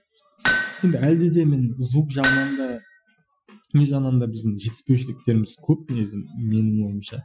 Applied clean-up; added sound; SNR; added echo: classical method Wiener filter.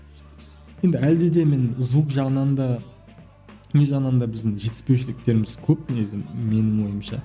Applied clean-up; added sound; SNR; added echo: none; none; none; none.